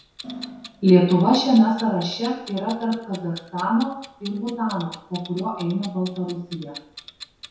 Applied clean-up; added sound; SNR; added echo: none; Clock; 19 dB; reverberation time 0.7 s.